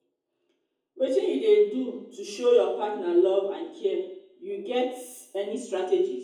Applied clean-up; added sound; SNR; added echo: none; none; none; reverberation time 0.7 s.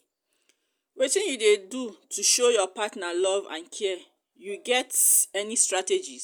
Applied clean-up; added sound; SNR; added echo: none; none; none; none.